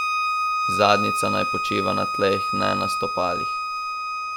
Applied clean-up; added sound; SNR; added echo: none; Bowed string instrument; -1 dB; none.